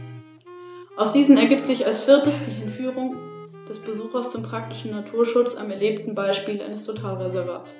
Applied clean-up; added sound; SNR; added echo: none; Wind instrument, woodwind instrument + Electric guitar; 16 dB; none.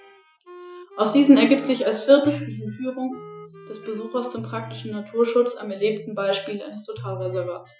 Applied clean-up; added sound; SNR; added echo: classical method Wiener filter.